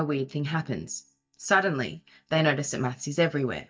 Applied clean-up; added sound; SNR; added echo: neural mask model DeepFilterNet 3.